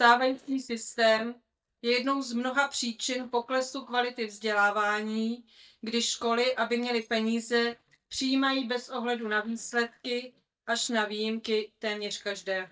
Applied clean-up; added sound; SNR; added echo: neural mask model DeepFilterNet 3.